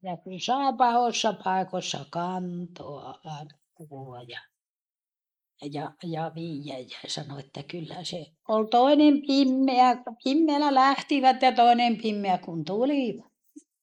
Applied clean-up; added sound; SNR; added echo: neural mask model Resemble Enhance denoiser.